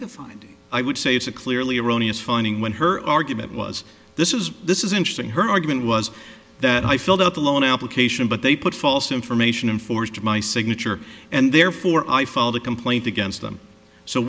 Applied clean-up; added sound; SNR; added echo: none; none; none; none.